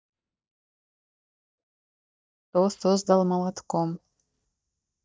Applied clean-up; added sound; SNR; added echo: neural mask model DeepFilterNet 3.